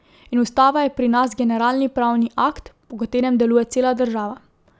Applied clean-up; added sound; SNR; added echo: none; none; none; none.